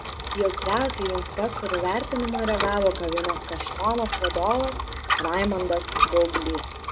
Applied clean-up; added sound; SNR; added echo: none; Bicycle; 3 dB; none.